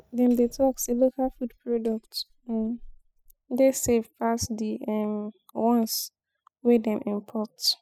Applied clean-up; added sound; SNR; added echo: classical method spectral subtraction.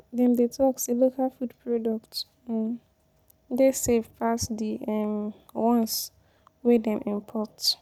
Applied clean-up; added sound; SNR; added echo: none; none; none; none.